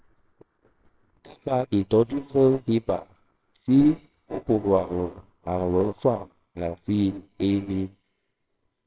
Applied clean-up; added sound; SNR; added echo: neural separator model SepFormer WHAMR!.